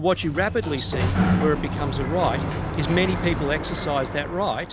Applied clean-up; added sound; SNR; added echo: none; Sliding door; 1 dB; none.